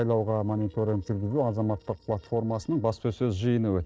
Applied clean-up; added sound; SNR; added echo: neural separator model SepFormer DNS4.